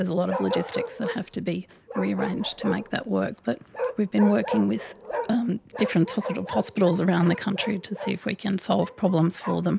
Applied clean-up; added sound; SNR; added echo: none; Bark; 9 dB; none.